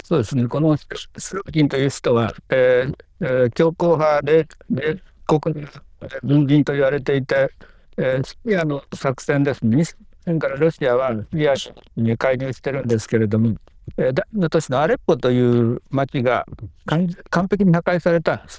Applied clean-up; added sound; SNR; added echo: neural diffusion model UNIVERSE++.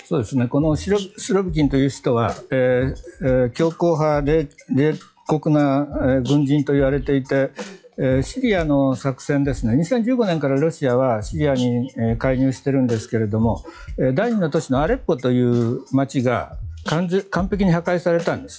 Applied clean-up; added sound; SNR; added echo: classical method log-MMSE.